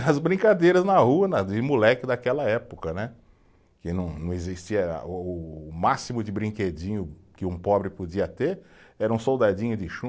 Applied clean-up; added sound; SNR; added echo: none; none; none; none.